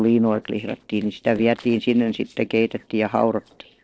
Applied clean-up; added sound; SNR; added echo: neural separator model SepFormer DNS4.